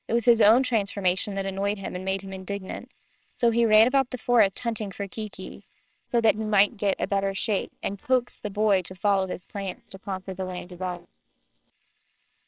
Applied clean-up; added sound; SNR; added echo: neural separator model SepFormer WHAMR!.